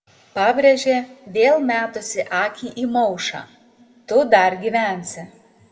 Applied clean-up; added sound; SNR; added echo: none; none; none; reverberation time 0.4 s.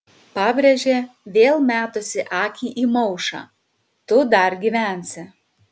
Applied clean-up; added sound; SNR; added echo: none; none; none; none.